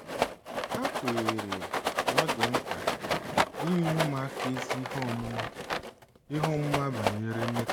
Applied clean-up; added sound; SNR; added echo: none; Rattle; -2 dB; none.